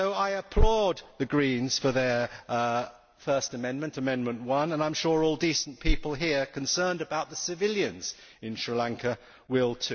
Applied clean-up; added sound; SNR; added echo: none; none; none; none.